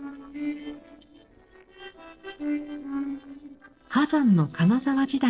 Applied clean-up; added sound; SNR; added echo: neural separator model SepFormer DNS4.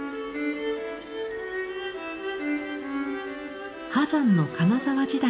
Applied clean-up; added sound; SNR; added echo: none; Buzz; 19 dB; reverberation time 0.4 s.